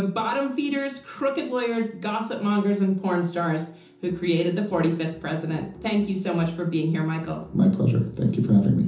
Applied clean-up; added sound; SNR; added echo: none; none; none; reverberation time 0.6 s.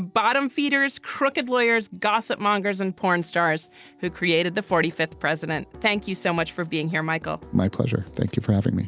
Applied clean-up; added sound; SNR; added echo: none; none; none; none.